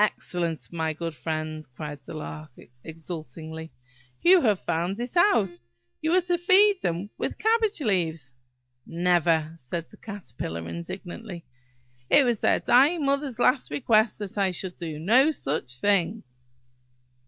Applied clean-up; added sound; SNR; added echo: neural mask model DeepFilterNet 3.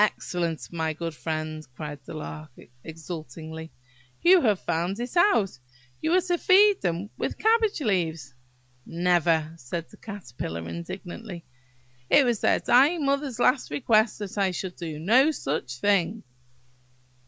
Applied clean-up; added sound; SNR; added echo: none; none; none; none.